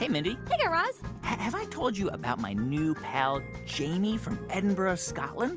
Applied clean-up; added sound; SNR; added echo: none; none; none; none.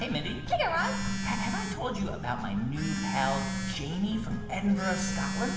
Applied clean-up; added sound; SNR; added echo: none; Telephone; 3 dB; reverberation time 1.2 s.